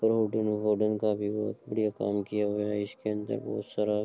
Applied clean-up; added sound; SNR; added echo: none; none; none; none.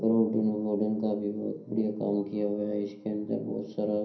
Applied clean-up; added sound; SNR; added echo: none; none; none; reverberation time 0.6 s.